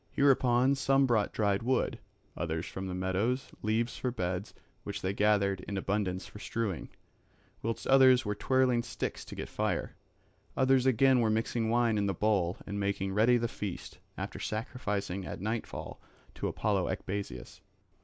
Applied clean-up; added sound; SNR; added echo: none; none; none; none.